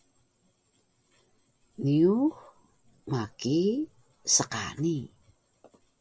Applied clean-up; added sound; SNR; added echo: none; none; none; none.